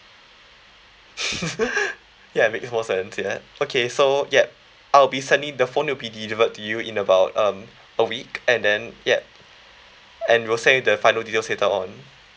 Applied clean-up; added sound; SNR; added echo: none; none; none; none.